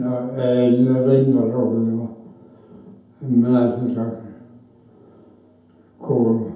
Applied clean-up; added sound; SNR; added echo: none; none; none; reverberation time 0.8 s.